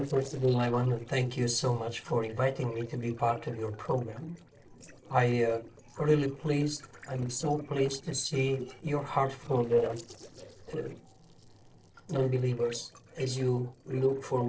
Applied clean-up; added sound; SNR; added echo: neural separator model SepFormer DNS4.